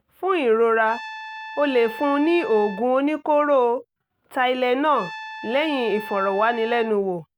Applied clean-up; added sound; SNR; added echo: none; Trumpet; 15 dB; none.